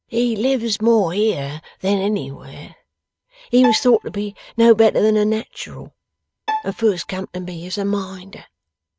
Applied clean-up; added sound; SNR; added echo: neural mask model RNNoise.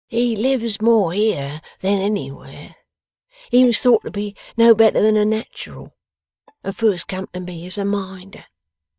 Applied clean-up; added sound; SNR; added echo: neural mask model DeepFilterNet 3.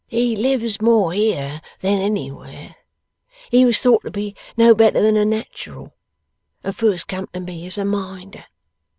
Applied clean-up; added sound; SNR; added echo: none; none; none; none.